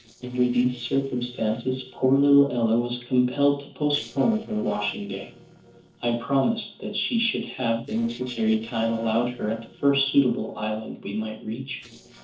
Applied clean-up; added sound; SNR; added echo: neural separator model SepFormer DNS4.